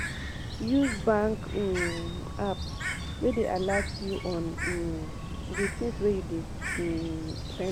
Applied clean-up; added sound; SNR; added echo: none; Bird; 4 dB; none.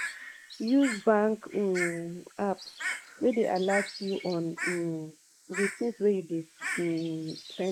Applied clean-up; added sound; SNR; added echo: neural mask model Resemble Enhance denoiser.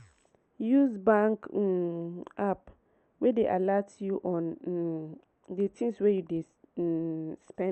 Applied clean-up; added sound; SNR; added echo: none; none; none; none.